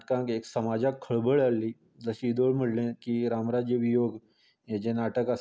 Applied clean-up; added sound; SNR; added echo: none; none; none; none.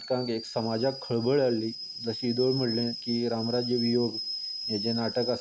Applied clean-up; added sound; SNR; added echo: none; Boiling / Alarm; 8 dB; none.